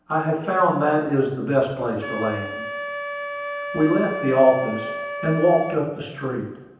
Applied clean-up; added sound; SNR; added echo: none; Wind instrument, woodwind instrument; 10 dB; reverberation time 0.9 s.